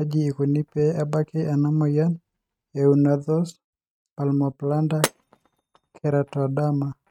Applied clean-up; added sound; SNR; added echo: neural mask model RNNoise.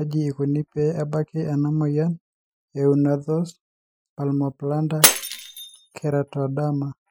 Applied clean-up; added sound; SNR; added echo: classical method Wiener filter.